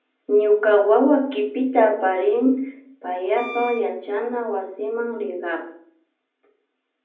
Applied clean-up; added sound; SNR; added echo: none; Wind instrument, woodwind instrument; 13 dB; reverberation time 0.6 s.